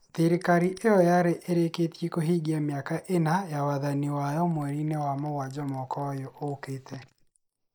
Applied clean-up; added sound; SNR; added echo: neural mask model Resemble Enhance denoiser.